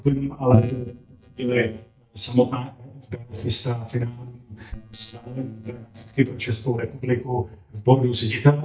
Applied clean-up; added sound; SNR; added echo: neural mask model DeepFilterNet 3.